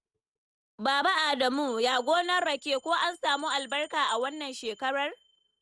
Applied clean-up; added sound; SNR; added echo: neural mask model RNNoise.